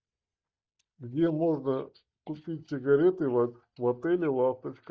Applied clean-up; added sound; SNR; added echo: neural mask model DeepFilterNet 3.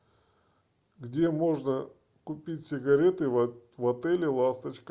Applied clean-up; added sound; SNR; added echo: none; none; none; none.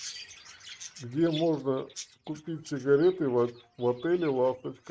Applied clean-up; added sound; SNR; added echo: neural mask model RNNoise.